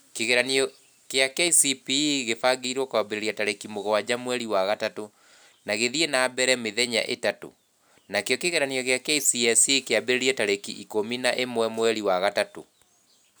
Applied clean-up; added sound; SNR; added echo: none; none; none; none.